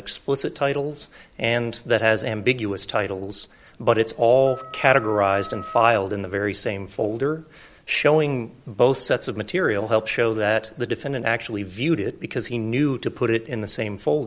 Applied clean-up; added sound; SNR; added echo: none; Wind instrument, woodwind instrument; 15 dB; none.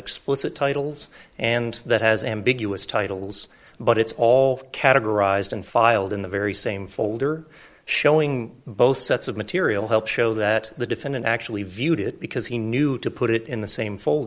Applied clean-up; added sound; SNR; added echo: neural mask model Resemble Enhance denoiser.